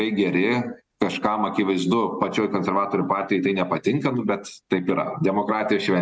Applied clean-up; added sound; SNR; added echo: none; none; none; none.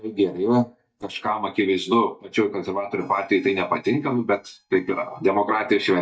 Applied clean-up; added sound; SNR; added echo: neural mask model DeepFilterNet 3.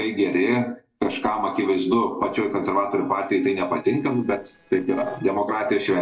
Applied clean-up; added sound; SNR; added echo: neural separator model SepFormer DNS4.